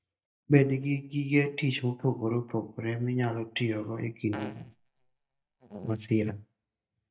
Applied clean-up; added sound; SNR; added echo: neural mask model DeepFilterNet 3.